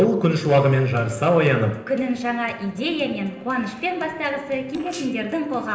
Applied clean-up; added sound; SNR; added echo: neural separator model SepFormer DNS4.